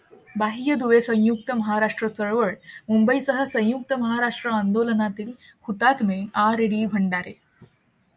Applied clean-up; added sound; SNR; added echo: none; none; none; none.